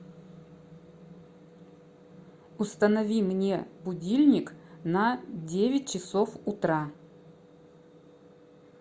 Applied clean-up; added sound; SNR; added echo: none; none; none; none.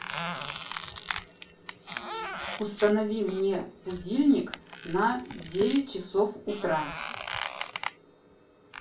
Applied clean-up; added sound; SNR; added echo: none; Squeak; 7 dB; reverberation time 0.3 s.